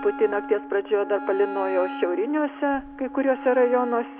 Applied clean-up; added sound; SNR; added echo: none; Wind instrument, woodwind instrument; 11 dB; none.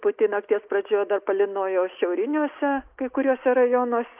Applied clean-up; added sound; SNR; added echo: neural mask model Resemble Enhance denoiser.